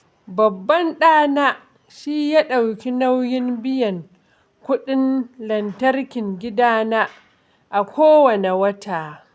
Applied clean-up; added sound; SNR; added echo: none; none; none; none.